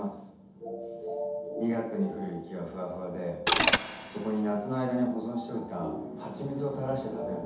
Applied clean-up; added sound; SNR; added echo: none; Mechanisms; -4 dB; reverberation time 0.8 s.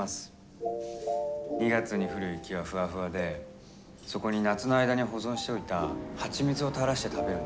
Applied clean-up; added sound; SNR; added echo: none; none; none; none.